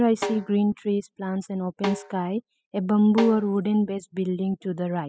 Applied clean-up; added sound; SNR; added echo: classical method spectral subtraction.